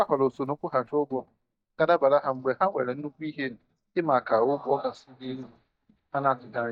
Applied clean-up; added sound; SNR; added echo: neural mask model DeepFilterNet 3.